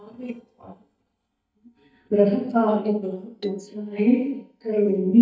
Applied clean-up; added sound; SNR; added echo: neural mask model DeepFilterNet 3.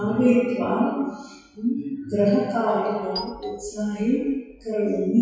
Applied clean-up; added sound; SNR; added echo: classical method WPE with log-MMSE.